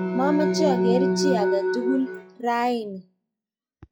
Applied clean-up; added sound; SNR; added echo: classical method log-MMSE.